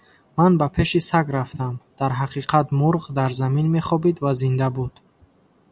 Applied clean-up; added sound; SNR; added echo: none; none; none; none.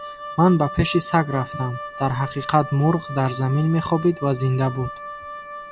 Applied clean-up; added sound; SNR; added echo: none; Wind instrument, woodwind instrument; 13 dB; none.